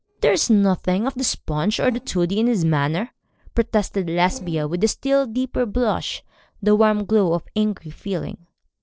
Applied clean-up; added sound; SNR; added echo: neural separator model SepFormer DNS4.